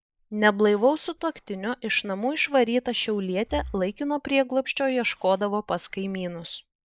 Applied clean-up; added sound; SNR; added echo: neural mask model Resemble Enhance denoiser.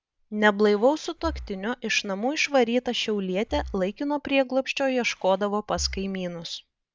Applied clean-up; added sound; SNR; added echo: none; Breathing; 18 dB; none.